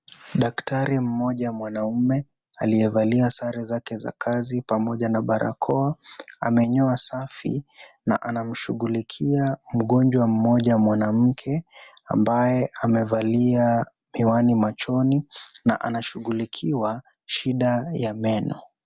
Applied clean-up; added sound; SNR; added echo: none; none; none; none.